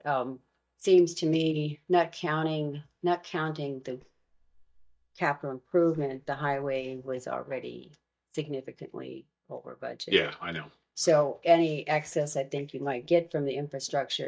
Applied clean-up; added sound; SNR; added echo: neural mask model DeepFilterNet 3.